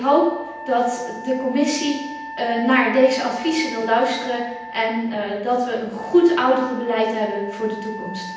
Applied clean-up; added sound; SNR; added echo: none; Wind instrument, woodwind instrument; 14 dB; reverberation time 0.9 s.